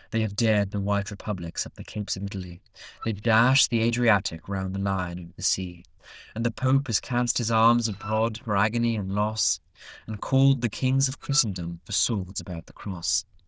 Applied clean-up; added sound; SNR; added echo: neural diffusion model UNIVERSE++.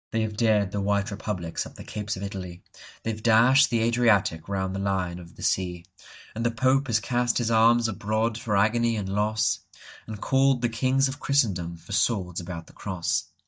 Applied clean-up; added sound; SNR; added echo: neural mask model DeepFilterNet 3.